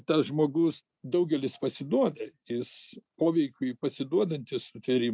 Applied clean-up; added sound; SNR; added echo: none; none; none; none.